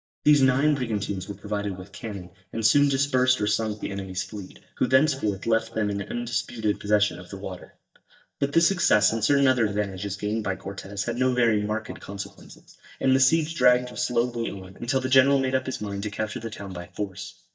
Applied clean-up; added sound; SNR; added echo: neural mask model DeepFilterNet 3.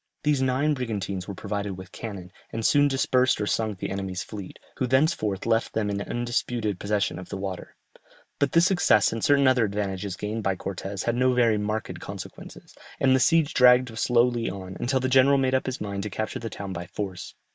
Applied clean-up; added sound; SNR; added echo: none; none; none; none.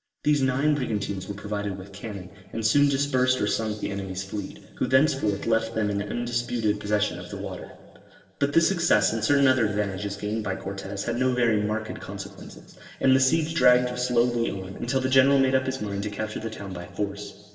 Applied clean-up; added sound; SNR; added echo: neural separator model SepFormer DNS4.